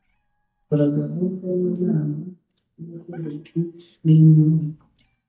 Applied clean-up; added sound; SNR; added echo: neural mask model DeepFilterNet 3.